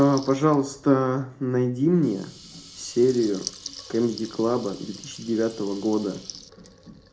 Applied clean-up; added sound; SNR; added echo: none; Water tap, faucet / Liquid; 19 dB; reverberation time 0.3 s.